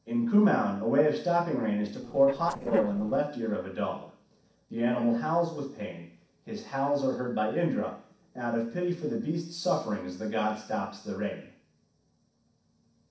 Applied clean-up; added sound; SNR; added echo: neural separator model SepFormer DNS4.